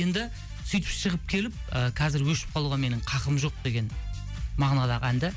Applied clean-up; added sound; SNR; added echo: none; none; none; none.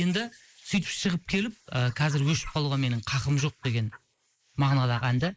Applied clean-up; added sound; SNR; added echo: neural mask model Resemble Enhance denoiser.